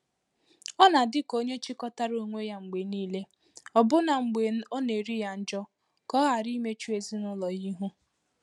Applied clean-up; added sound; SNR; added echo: none; none; none; none.